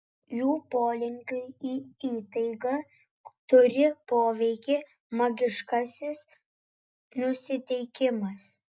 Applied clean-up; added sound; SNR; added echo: none; none; none; none.